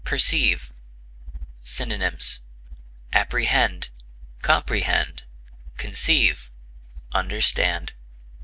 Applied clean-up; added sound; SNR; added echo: none; none; none; none.